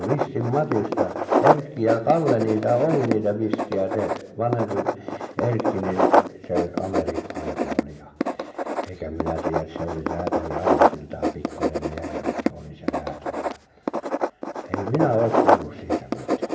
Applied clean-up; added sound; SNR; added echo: none; Writing; -2 dB; reverberation time 1.2 s.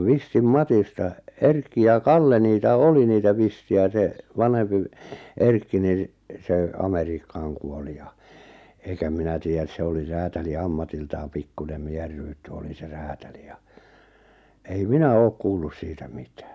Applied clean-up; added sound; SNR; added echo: none; none; none; none.